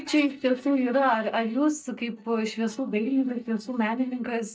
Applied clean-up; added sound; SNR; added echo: neural mask model DeepFilterNet 3.